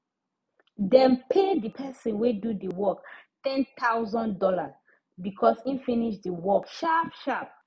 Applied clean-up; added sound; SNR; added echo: none; none; none; none.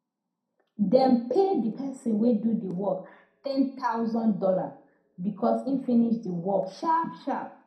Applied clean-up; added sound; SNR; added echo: none; none; none; reverberation time 0.4 s.